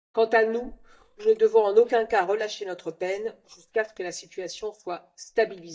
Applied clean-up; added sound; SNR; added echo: neural mask model DeepFilterNet 3.